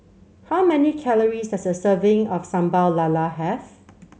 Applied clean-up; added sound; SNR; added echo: none; none; none; none.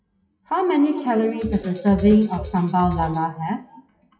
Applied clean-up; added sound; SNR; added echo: classical method WPE with log-MMSE.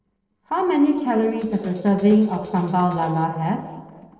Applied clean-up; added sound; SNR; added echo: neural separator model SepFormer DNS4.